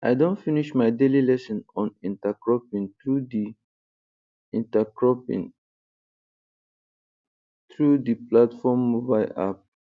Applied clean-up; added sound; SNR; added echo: none; none; none; none.